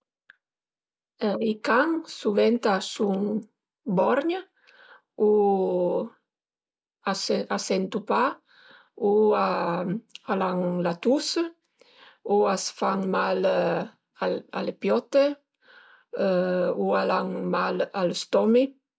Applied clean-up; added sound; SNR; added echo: none; none; none; none.